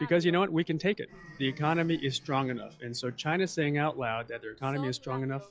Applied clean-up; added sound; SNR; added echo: classical method log-MMSE.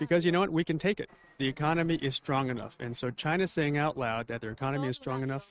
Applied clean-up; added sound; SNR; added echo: neural mask model RNNoise.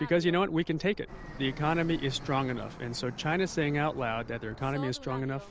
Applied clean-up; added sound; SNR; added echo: none; Fixed-wing aircraft, airplane; 14 dB; none.